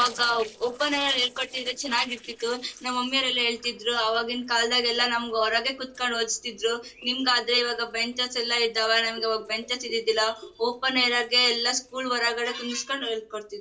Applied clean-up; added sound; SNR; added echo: neural separator model SepFormer DNS4.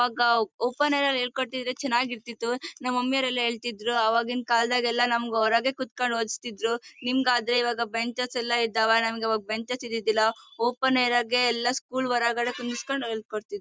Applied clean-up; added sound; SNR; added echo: none; none; none; none.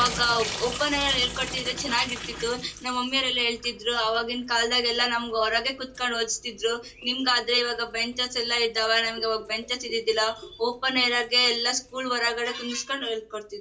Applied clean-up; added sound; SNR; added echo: none; Drip / Sink (filling or washing); 14 dB; reverberation time 0.2 s.